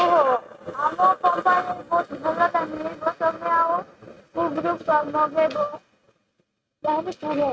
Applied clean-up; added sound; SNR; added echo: neural mask model RNNoise.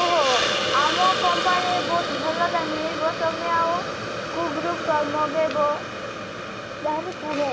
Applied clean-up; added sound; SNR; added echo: none; Hiss; 2 dB; none.